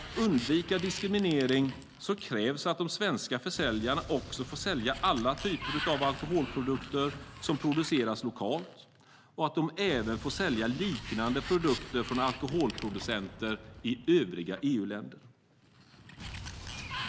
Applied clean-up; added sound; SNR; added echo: none; Sliding door + Explosion; 12 dB; none.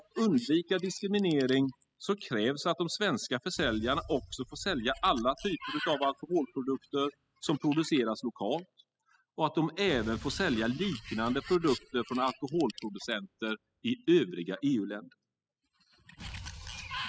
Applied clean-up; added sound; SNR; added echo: classical method spectral subtraction.